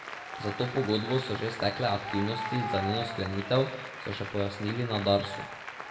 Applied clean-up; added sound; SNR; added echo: none; Applause; 7 dB; reverberation time 0.8 s.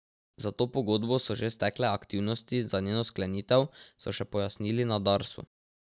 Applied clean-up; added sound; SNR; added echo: none; none; none; none.